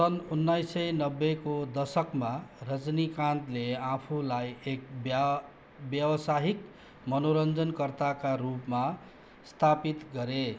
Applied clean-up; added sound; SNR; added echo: none; none; none; none.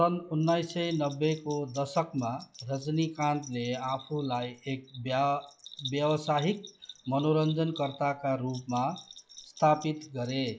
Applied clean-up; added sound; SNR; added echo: classical method log-MMSE.